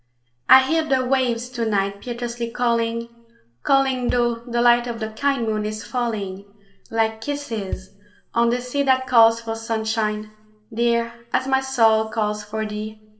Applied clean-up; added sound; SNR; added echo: neural separator model SepFormer DNS4.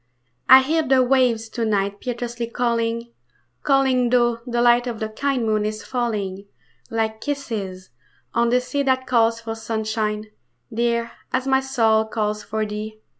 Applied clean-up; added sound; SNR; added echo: none; none; none; none.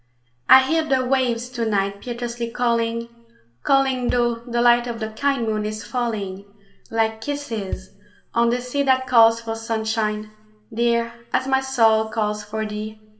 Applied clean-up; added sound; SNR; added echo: none; Bass drum; 15 dB; reverberation time 0.9 s.